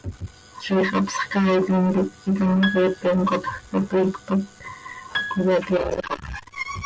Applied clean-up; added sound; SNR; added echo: none; Piano; 12 dB; none.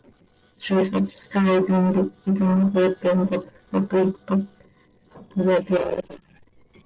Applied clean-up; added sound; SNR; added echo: neural separator model SepFormer DNS4.